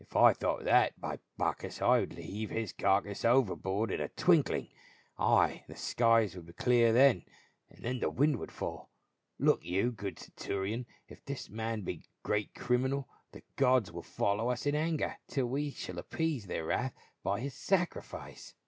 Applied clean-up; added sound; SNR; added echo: none; none; none; none.